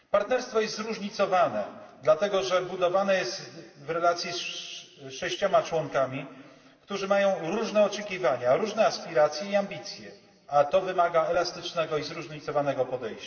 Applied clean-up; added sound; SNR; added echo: none; none; none; reverberation time 1.8 s.